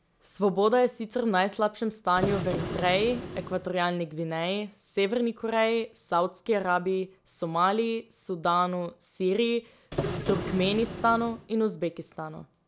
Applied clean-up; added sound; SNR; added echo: none; Printer; 6 dB; none.